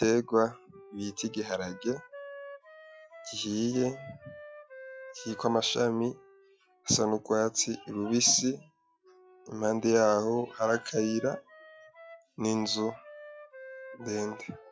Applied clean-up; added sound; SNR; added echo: classical method log-MMSE.